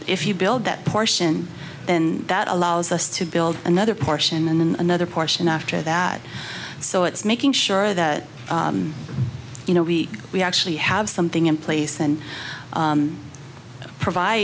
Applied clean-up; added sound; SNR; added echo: none; none; none; none.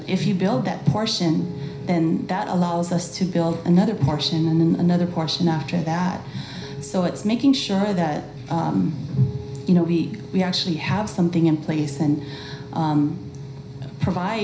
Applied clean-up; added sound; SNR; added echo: none; Piano; 19 dB; reverberation time 0.5 s.